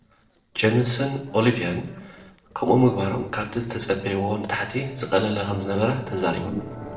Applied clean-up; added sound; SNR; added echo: neural separator model SepFormer DNS4.